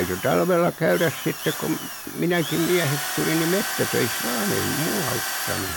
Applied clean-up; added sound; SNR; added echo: none; Drill; 5 dB; none.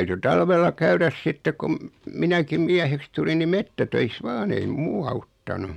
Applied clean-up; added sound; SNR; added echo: none; none; none; none.